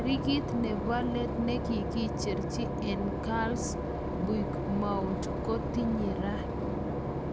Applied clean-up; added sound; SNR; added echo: none; Engine / Boat, Water vehicle; -1 dB; none.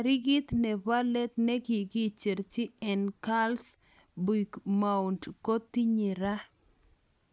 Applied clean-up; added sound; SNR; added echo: none; none; none; none.